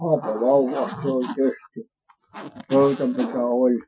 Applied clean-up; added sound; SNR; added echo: classical method Wiener filter.